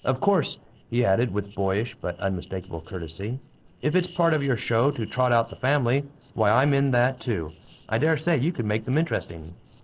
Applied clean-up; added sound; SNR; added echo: neural separator model SepFormer DNS4.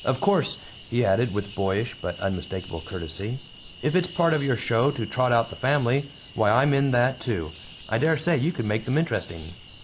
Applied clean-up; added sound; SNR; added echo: none; Cricket / Frog; 20 dB; none.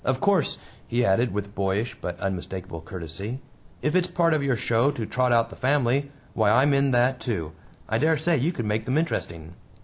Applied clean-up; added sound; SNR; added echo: none; none; none; none.